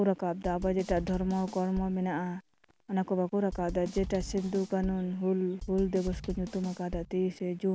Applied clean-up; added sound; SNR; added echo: none; Drum / Drum kit; 11 dB; none.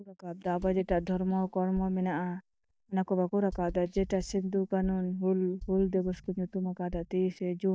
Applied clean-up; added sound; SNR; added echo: neural mask model DeepFilterNet 3.